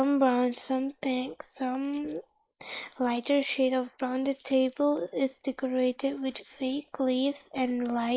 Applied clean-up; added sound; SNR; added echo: neural mask model Resemble Enhance denoiser.